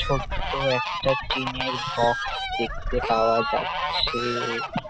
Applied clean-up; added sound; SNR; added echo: none; Fowl; 2 dB; none.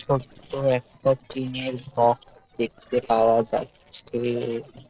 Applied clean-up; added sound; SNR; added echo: neural separator model SepFormer DNS4.